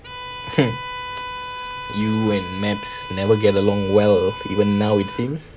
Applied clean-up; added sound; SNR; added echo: none; Bowed string instrument; 12 dB; none.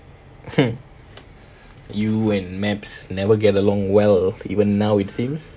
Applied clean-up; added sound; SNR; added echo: none; none; none; none.